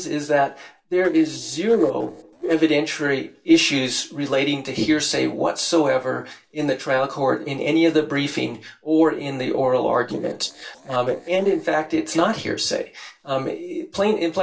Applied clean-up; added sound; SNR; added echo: neural separator model SepFormer DNS4.